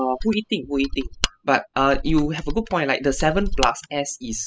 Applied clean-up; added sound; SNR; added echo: classical method spectral subtraction.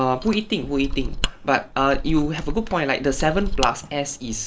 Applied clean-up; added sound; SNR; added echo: neural mask model Resemble Enhance denoiser.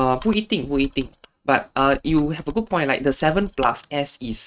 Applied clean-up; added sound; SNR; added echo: neural mask model RNNoise.